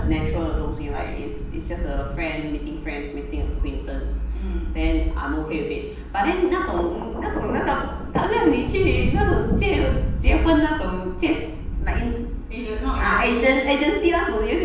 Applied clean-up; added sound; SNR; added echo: none; Thunder; 7 dB; reverberation time 0.8 s.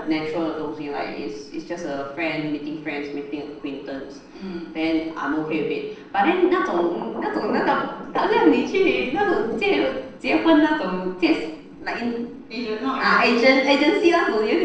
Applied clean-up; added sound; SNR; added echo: neural separator model SepFormer DNS4.